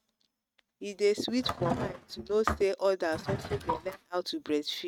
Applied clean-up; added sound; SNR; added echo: neural mask model RNNoise.